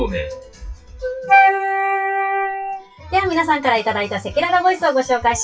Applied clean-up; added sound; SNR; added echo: classical method WPE with log-MMSE.